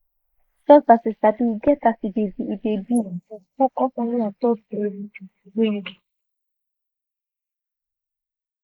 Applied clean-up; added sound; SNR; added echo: neural mask model Resemble Enhance denoiser.